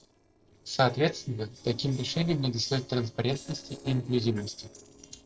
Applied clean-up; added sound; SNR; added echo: neural separator model SepFormer DNS4.